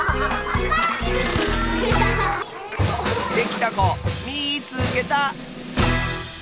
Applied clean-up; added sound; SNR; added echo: none; Engine starting; 10 dB; none.